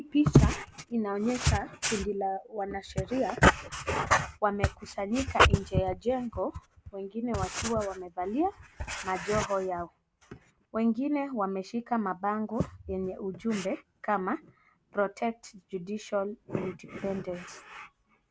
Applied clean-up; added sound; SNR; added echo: none; none; none; none.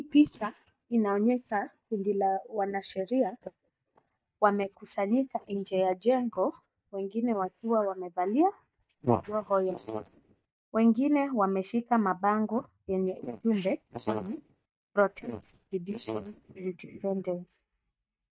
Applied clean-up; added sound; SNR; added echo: neural mask model DeepFilterNet 3.